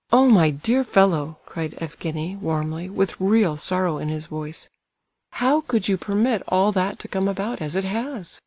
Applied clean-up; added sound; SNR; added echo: none; none; none; none.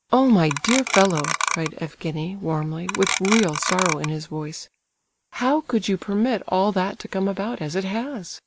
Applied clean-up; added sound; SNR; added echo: none; Clock; 2 dB; none.